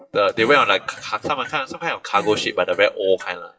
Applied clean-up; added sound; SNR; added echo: classical method WPE with log-MMSE.